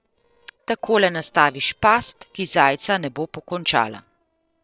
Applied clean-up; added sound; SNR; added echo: neural separator model SepFormer DNS4.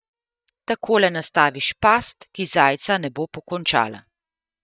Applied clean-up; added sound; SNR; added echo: neural mask model DeepFilterNet 3.